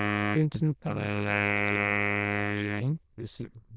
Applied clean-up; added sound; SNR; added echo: neural diffusion model UNIVERSE++.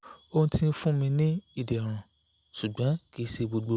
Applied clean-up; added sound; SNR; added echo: none; none; none; none.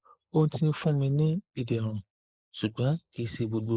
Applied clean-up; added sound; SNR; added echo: neural mask model Resemble Enhance denoiser.